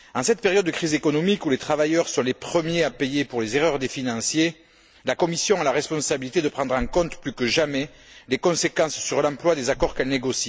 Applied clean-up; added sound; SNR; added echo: none; none; none; none.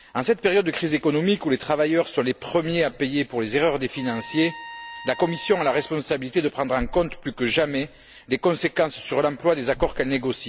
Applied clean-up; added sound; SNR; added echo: none; Trumpet; 16 dB; none.